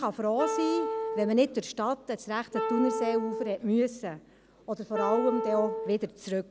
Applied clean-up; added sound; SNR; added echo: none; Wind instrument, woodwind instrument; 3 dB; none.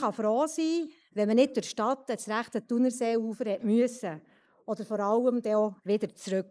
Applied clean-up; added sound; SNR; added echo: neural mask model Resemble Enhance denoiser.